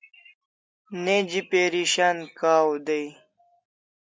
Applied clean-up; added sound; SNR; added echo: none; none; none; none.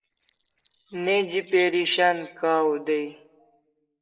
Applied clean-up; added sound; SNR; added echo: neural separator model SepFormer DNS4.